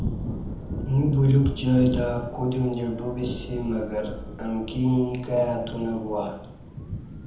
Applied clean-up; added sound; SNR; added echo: none; Thunder / Rain; 8 dB; reverberation time 1.1 s.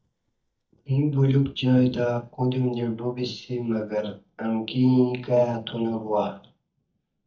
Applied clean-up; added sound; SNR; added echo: neural mask model DeepFilterNet 3.